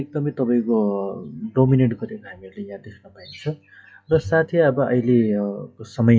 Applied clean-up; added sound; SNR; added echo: classical method WPE with log-MMSE.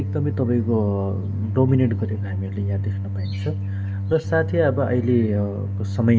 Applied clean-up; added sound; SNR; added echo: none; Organ; 3 dB; reverberation time 1.6 s.